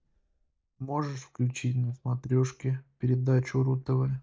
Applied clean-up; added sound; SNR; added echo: neural mask model DeepFilterNet 3.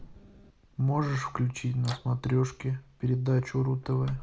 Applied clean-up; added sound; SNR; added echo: none; Microwave oven; 20 dB; none.